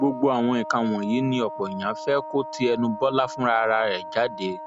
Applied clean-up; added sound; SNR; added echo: none; Wind instrument, woodwind instrument; 12 dB; none.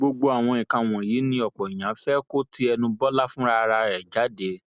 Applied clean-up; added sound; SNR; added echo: none; none; none; none.